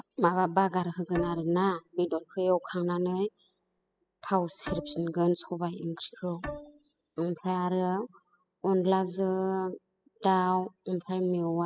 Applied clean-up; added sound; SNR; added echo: classical method spectral subtraction.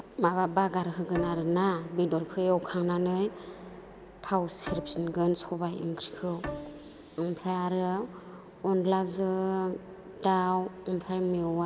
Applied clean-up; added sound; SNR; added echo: none; Bowed string instrument; 14 dB; none.